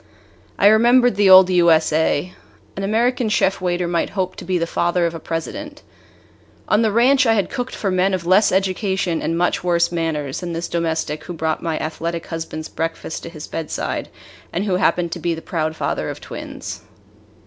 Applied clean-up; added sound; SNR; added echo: none; none; none; none.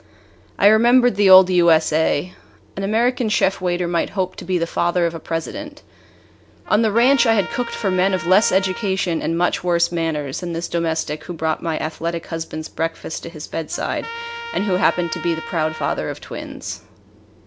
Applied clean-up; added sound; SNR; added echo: none; Trumpet; 13 dB; none.